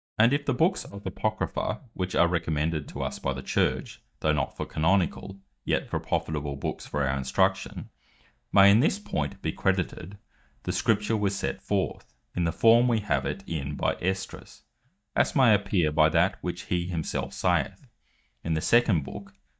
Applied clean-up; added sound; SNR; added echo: neural mask model DeepFilterNet 3.